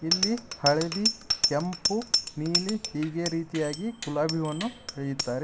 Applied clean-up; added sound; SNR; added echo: none; Bicycle bell; 2 dB; none.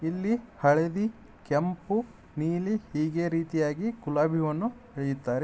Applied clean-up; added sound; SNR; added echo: none; none; none; none.